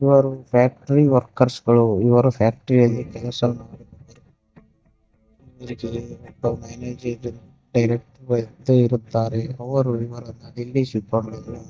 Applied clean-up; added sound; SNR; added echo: neural mask model DeepFilterNet 3.